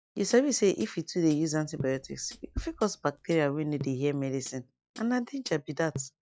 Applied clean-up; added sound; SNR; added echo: classical method log-MMSE.